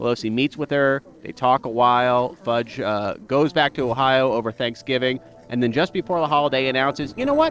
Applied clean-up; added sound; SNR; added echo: neural separator model SepFormer DNS4.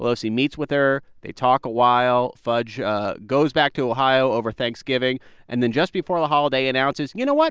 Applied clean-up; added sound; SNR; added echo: none; none; none; none.